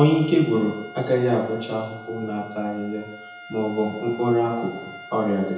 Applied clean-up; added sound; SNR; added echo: none; Trumpet; 17 dB; reverberation time 0.9 s.